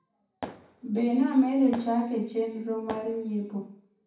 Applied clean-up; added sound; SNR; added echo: none; Fireworks; 16 dB; reverberation time 0.6 s.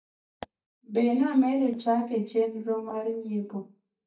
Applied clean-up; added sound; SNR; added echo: neural mask model DeepFilterNet 3.